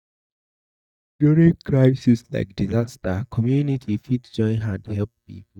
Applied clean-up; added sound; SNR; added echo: neural mask model DeepFilterNet 3.